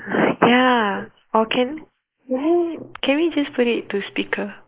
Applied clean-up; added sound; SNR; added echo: neural mask model Resemble Enhance denoiser.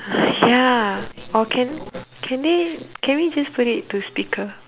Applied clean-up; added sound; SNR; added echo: none; none; none; none.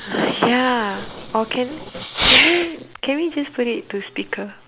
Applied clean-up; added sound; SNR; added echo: none; Fireworks; 2 dB; none.